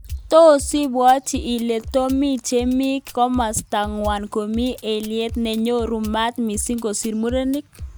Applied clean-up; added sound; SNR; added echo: none; Drum kit; 16 dB; none.